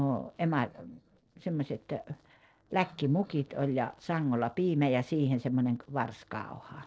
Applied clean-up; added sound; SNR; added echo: neural separator model SepFormer DNS4.